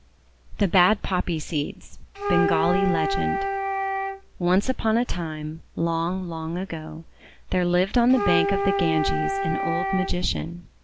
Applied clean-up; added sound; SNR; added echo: none; Wind instrument, woodwind instrument; 2 dB; none.